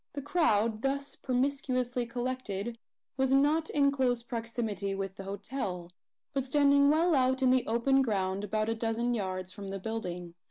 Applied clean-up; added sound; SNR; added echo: none; none; none; none.